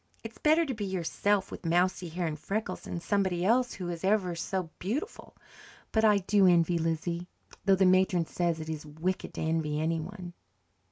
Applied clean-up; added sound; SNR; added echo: none; none; none; none.